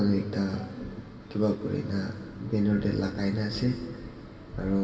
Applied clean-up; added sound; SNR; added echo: none; none; none; reverberation time 2.4 s.